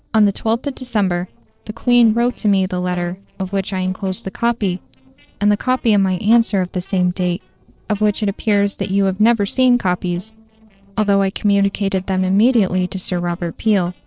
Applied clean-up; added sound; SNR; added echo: neural separator model SepFormer DNS4.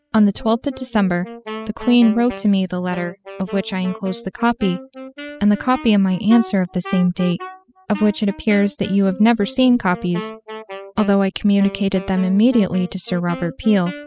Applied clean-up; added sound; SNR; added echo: classical method spectral subtraction.